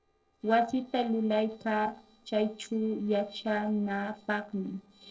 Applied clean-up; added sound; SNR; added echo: neural separator model SepFormer DNS4.